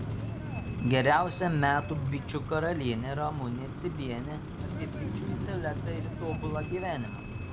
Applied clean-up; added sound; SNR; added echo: none; Screech; 4 dB; none.